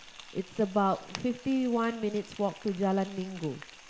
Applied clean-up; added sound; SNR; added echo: none; Frying (food); 18 dB; none.